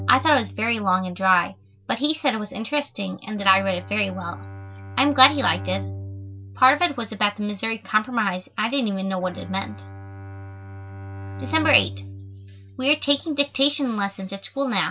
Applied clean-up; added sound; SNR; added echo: none; Bowed string instrument; 13 dB; none.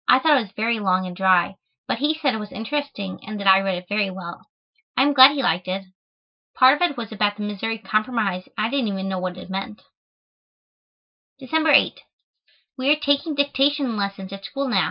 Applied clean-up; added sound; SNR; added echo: neural mask model Resemble Enhance denoiser.